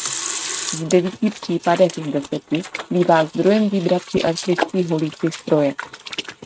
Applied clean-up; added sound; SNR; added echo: neural mask model RNNoise.